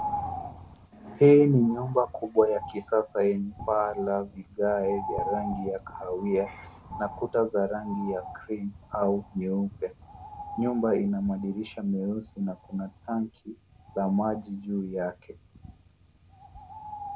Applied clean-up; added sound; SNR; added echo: none; Bird; 13 dB; none.